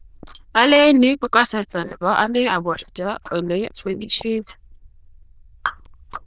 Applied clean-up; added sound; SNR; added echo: neural diffusion model UNIVERSE++.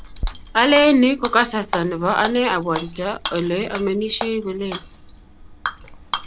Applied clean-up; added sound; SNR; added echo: none; Shatter / Hammer + Chewing, mastication; 11 dB; none.